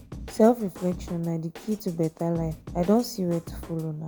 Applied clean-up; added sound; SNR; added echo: none; Drum kit; 16 dB; none.